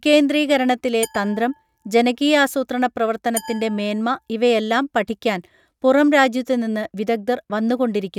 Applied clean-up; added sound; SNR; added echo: neural mask model RNNoise.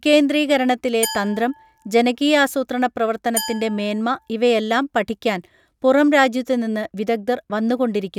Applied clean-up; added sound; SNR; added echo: none; Glass; 15 dB; none.